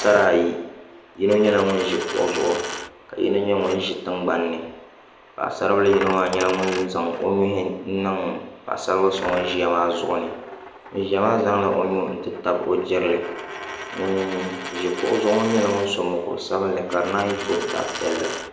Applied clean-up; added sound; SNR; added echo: none; Coin (dropping); 13 dB; reverberation time 0.7 s.